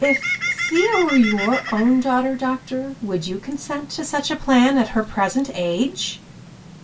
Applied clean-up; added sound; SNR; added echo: none; Bird; 9 dB; reverberation time 0.2 s.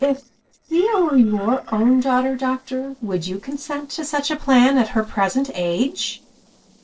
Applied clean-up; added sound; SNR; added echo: neural separator model SepFormer DNS4.